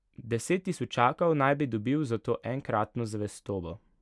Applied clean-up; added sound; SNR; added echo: none; none; none; none.